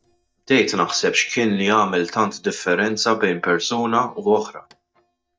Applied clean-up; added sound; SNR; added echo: neural mask model DeepFilterNet 3.